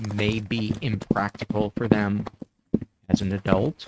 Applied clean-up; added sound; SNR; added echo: neural mask model RNNoise.